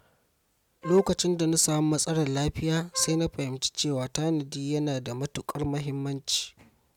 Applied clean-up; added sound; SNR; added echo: none; Wind instrument, woodwind instrument; 16 dB; none.